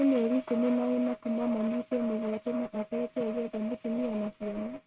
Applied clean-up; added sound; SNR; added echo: neural mask model RNNoise.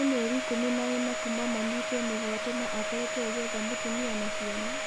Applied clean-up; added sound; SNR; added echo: none; Domestic sounds, home sounds; 0 dB; none.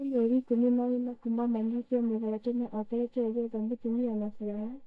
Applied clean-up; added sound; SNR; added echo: neural mask model DeepFilterNet 3.